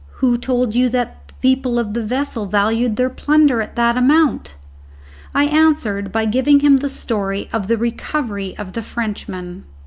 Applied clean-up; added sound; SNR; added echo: none; none; none; none.